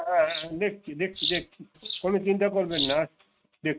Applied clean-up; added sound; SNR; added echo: neural mask model RNNoise.